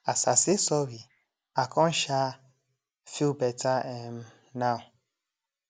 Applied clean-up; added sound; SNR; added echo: none; none; none; none.